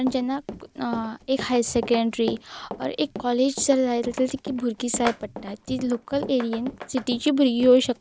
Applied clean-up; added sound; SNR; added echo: none; Run; 14 dB; none.